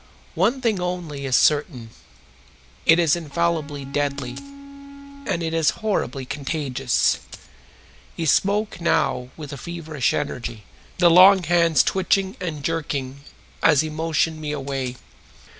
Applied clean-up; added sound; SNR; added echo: none; Electric guitar + Coin (dropping); 15 dB; none.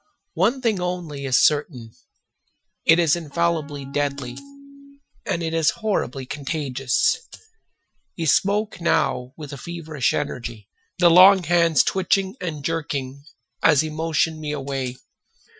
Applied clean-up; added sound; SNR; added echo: classical method Wiener filter.